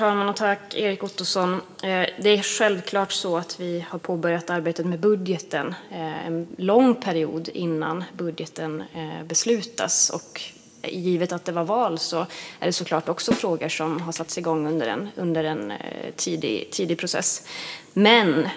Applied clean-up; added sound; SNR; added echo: none; Snare drum; 8 dB; reverberation time 2.4 s.